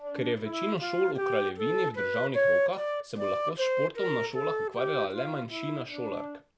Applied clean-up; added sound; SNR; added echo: none; Wind instrument, woodwind instrument; -3 dB; none.